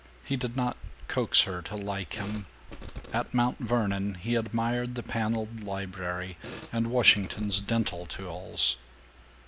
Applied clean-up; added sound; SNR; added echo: none; Fart; 16 dB; none.